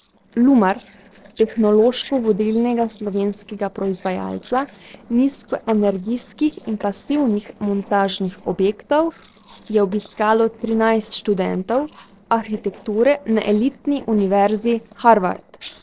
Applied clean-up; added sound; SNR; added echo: neural separator model SepFormer DNS4.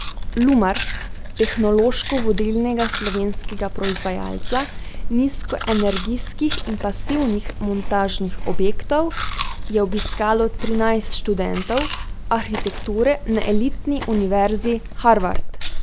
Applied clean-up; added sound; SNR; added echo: none; Chewing, mastication; 2 dB; none.